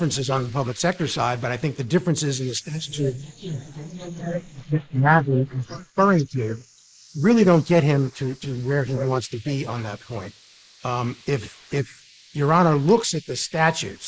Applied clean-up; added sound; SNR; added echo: neural mask model Resemble Enhance denoiser.